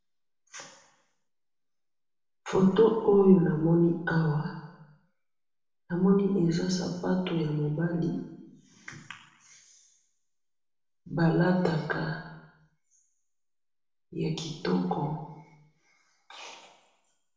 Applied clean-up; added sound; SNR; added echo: none; none; none; reverberation time 0.9 s.